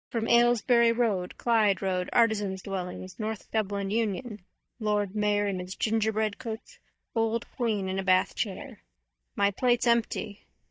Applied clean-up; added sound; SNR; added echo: neural mask model DeepFilterNet 3.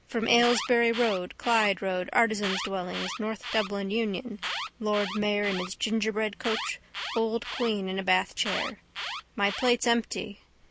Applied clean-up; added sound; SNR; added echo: none; Alarm; 10 dB; none.